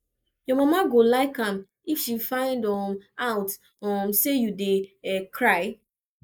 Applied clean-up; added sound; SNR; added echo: neural mask model Resemble Enhance denoiser.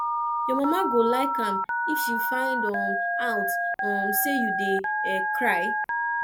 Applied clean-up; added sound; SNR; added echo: none; Telephone; -3 dB; none.